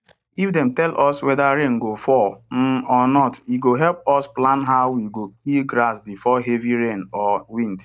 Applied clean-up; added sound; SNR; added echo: neural mask model DeepFilterNet 3.